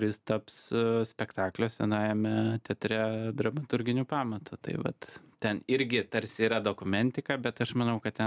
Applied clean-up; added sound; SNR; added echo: none; none; none; none.